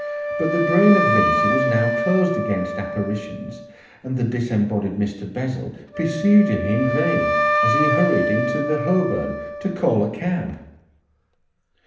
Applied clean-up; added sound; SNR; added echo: none; Wind instrument, woodwind instrument; 2 dB; reverberation time 0.8 s.